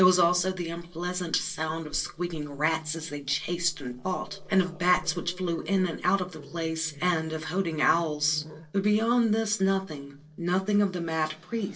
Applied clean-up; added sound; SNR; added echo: neural separator model SepFormer DNS4.